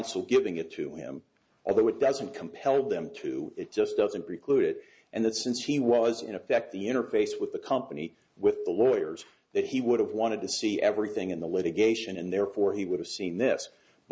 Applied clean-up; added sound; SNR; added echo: none; none; none; none.